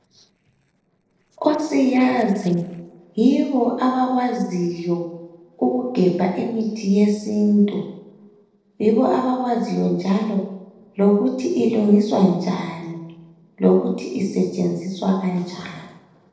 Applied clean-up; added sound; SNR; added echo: neural separator model SepFormer DNS4.